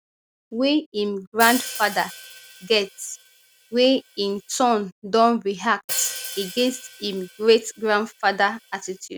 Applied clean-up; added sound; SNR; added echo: none; Hi-hat; 12 dB; none.